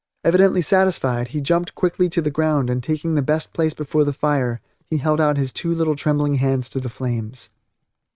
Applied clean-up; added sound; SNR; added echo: neural mask model RNNoise.